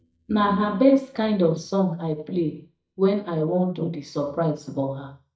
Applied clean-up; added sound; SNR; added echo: neural mask model DeepFilterNet 3.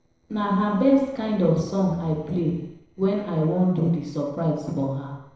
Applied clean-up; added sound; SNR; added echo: neural separator model SepFormer DNS4.